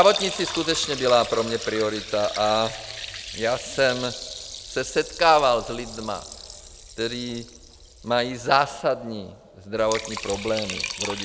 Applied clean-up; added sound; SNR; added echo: none; Liquid; 11 dB; none.